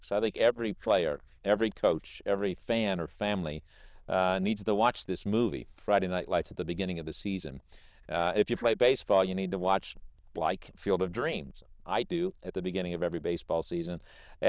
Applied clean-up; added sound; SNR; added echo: neural diffusion model UNIVERSE++.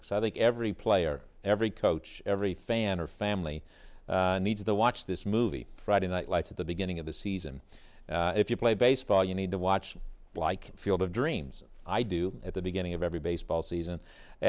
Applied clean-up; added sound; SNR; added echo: none; none; none; none.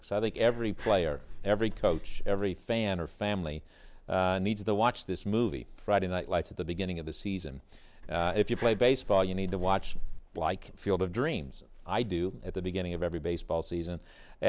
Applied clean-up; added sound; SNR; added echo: none; Breathing; 3 dB; none.